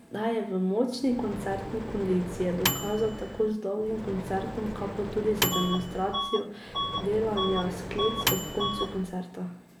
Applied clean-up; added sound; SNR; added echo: none; Bus / Alarm + Microwave oven; 3 dB; none.